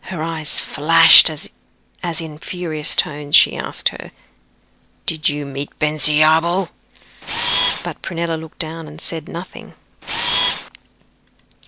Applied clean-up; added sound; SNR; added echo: neural separator model SepFormer DNS4.